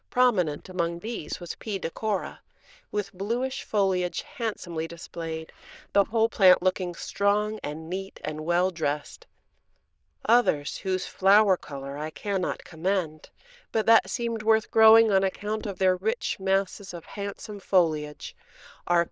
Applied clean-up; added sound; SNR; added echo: neural diffusion model UNIVERSE++.